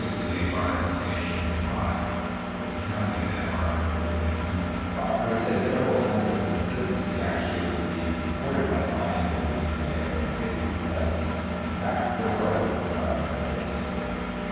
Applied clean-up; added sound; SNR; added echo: none; Engine; 3 dB; reverberation time 2.1 s.